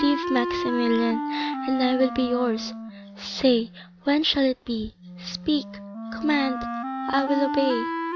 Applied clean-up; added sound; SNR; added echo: none; Wind instrument, woodwind instrument; 6 dB; none.